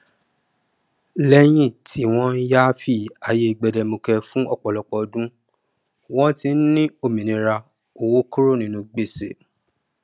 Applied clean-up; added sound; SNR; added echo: none; none; none; none.